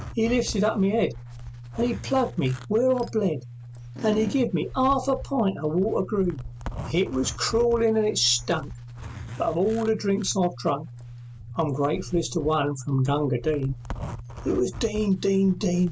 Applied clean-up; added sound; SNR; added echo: none; Zipper (clothing) + Fart; 12 dB; none.